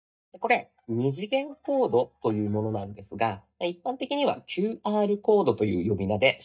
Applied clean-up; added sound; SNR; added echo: neural mask model DeepFilterNet 3.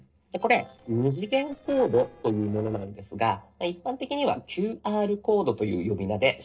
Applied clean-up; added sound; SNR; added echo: neural separator model SepFormer DNS4.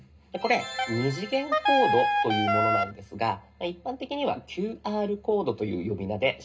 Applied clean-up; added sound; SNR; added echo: none; Wind instrument, woodwind instrument; -3 dB; reverberation time 0.2 s.